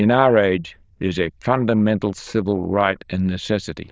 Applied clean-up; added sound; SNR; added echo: neural diffusion model UNIVERSE++.